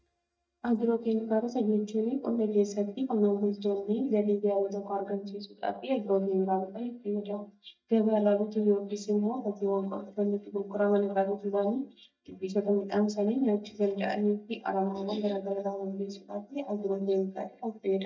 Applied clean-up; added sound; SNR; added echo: neural mask model DeepFilterNet 3.